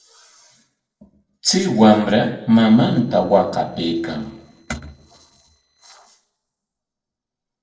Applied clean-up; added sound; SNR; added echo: neural separator model SepFormer DNS4.